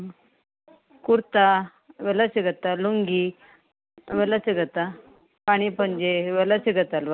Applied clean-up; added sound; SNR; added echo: none; none; none; none.